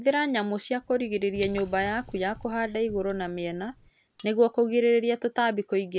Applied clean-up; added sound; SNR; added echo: none; Cutlery, silverware + Drip / Water; 19 dB; none.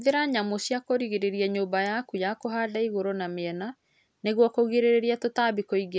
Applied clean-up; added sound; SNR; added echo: none; none; none; none.